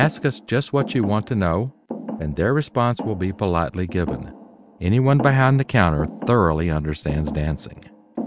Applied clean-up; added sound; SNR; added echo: none; Thump, thud; 13 dB; none.